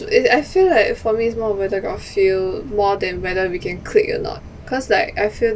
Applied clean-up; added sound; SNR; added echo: none; none; none; none.